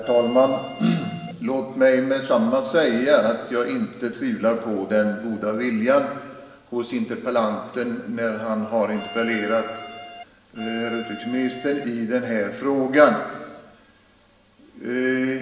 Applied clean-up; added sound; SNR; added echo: none; Bowed string instrument; 14 dB; reverberation time 1.3 s.